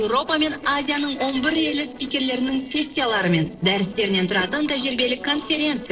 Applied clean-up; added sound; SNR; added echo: neural separator model SepFormer DNS4.